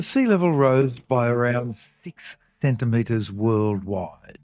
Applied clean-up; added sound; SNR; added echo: neural mask model DeepFilterNet 3.